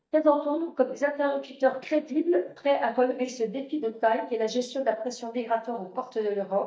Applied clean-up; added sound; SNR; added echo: neural mask model DeepFilterNet 3.